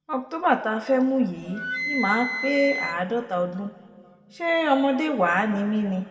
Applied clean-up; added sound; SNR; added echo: none; Wind instrument, woodwind instrument; 8 dB; reverberation time 1.6 s.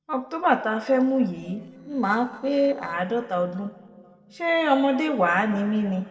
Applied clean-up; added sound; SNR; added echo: neural separator model SepFormer DNS4.